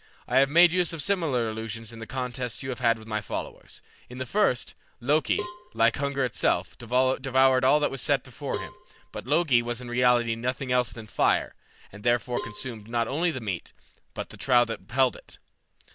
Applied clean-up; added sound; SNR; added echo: none; Cowbell; 15 dB; none.